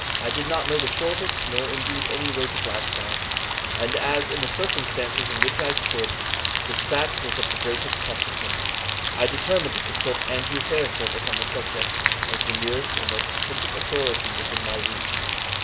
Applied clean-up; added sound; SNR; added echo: none; Rain; -4 dB; none.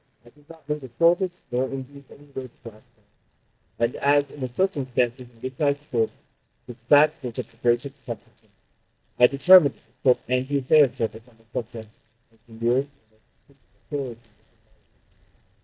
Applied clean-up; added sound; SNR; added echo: neural mask model DeepFilterNet 3.